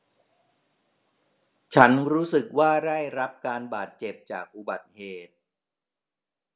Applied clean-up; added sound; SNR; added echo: none; none; none; none.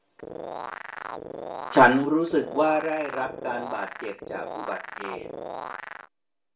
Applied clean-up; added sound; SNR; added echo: none; Animal; 9 dB; reverberation time 0.2 s.